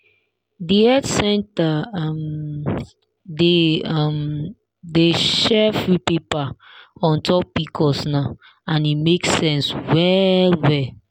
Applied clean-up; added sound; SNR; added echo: none; none; none; none.